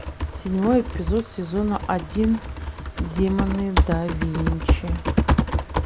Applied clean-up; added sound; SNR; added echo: none; Typing; -1 dB; none.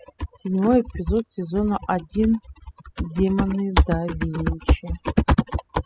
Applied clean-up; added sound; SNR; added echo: classical method spectral subtraction.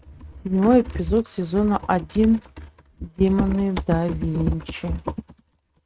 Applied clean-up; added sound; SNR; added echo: neural mask model RNNoise.